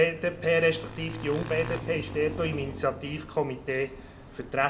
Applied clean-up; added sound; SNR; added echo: none; Motorcycle / Engine; 11 dB; reverberation time 0.6 s.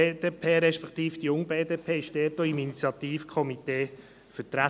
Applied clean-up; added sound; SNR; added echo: none; none; none; none.